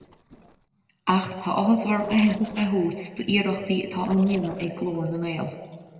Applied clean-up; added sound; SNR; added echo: neural separator model SepFormer DNS4.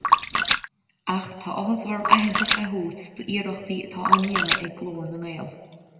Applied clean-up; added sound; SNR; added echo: none; Splash, splatter; -3 dB; reverberation time 1.6 s.